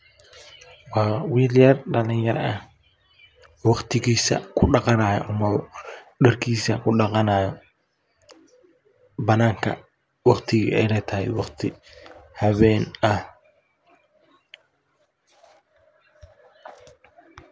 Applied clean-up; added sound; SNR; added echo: none; none; none; none.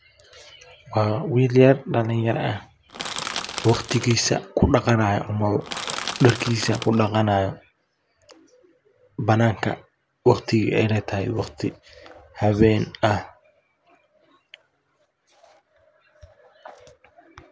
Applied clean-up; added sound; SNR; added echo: none; Crushing; 8 dB; none.